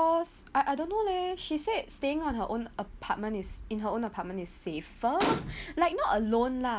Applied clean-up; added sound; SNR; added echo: none; Gunshot, gunfire; 4 dB; none.